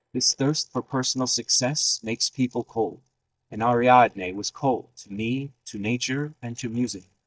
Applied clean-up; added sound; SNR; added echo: neural mask model DeepFilterNet 3.